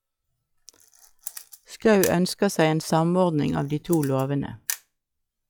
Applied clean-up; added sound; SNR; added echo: classical method log-MMSE.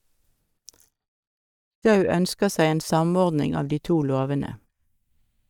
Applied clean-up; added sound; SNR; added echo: neural mask model DeepFilterNet 3.